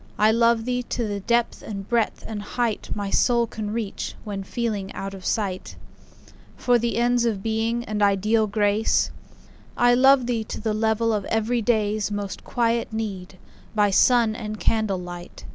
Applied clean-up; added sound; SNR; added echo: none; none; none; none.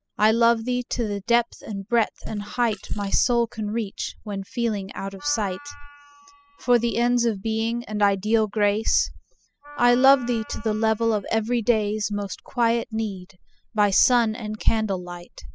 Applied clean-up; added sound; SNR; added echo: classical method spectral subtraction.